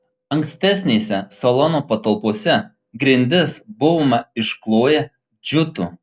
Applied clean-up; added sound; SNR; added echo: none; none; none; none.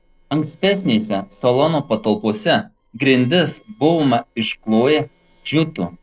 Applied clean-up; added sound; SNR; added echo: neural separator model SepFormer DNS4.